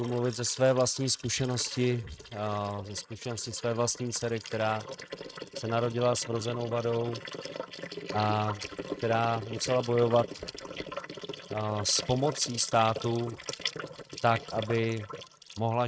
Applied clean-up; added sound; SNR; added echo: neural mask model RNNoise.